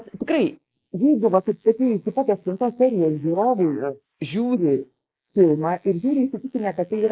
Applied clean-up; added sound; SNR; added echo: neural mask model Resemble Enhance denoiser.